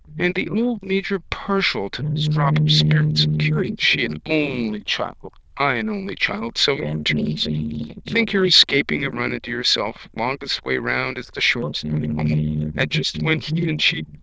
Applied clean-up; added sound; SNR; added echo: neural diffusion model UNIVERSE++.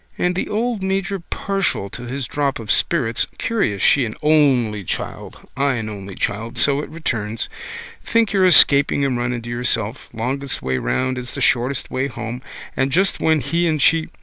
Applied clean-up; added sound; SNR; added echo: none; none; none; none.